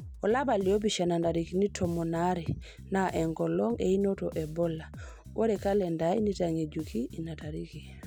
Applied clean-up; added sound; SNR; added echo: none; Bass guitar; 16 dB; none.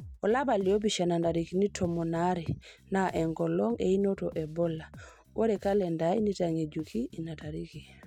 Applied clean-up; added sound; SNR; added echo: neural mask model RNNoise.